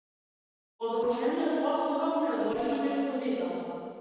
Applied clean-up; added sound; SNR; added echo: neural separator model SepFormer DNS4.